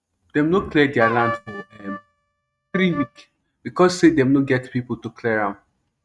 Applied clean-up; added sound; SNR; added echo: neural mask model RNNoise.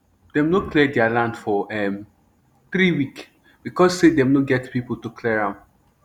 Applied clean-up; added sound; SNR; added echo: none; none; none; none.